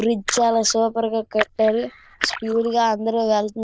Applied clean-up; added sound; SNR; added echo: neural diffusion model UNIVERSE++.